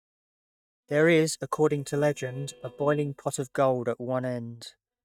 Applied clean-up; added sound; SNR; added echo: neural mask model DeepFilterNet 3.